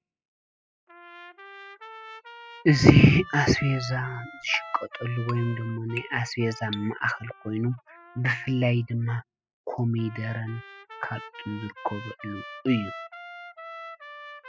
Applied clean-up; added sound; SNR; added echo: classical method spectral subtraction.